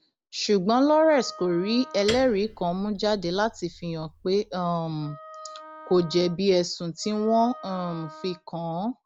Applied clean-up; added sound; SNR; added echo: none; Wind instrument, woodwind instrument + Piano; 17 dB; none.